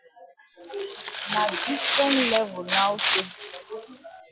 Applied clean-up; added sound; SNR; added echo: none; Tearing; -3 dB; none.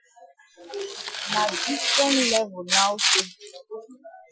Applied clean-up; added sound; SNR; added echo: classical method Wiener filter.